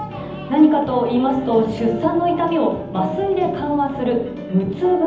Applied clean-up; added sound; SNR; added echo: none; none; none; reverberation time 0.8 s.